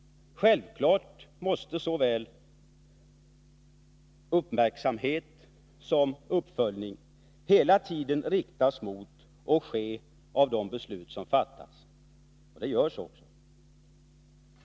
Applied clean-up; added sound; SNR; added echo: none; none; none; none.